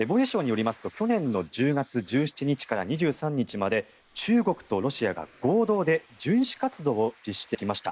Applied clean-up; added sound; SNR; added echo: neural mask model Resemble Enhance denoiser.